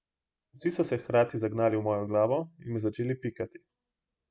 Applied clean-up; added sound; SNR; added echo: none; none; none; none.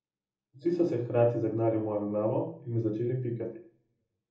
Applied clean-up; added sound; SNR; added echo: none; none; none; reverberation time 1.0 s.